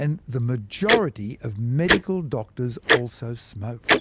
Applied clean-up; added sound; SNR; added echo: none; Tick-tock; -1 dB; none.